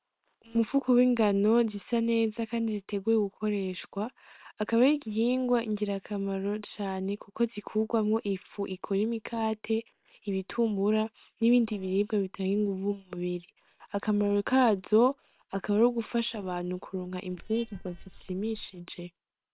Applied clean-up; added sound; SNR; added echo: neural separator model SepFormer WHAM!.